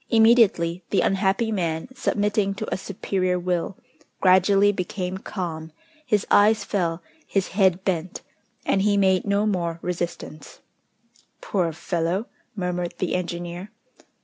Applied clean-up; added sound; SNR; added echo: none; none; none; none.